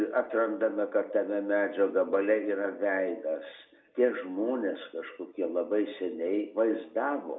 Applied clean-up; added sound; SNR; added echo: none; none; none; reverberation time 0.6 s.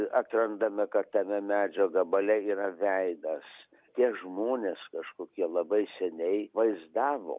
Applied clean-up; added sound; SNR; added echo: none; none; none; none.